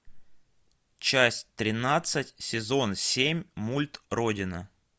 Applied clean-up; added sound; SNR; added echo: none; none; none; none.